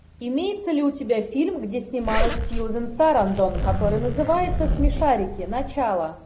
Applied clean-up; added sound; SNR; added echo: none; Zipper (clothing); 1 dB; none.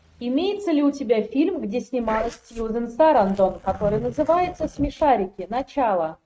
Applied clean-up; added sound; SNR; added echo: neural mask model RNNoise.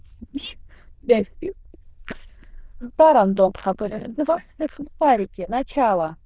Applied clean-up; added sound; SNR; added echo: neural diffusion model UNIVERSE++.